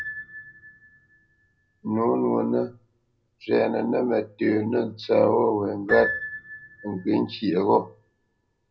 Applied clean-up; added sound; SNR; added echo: none; Piano; 13 dB; reverberation time 0.4 s.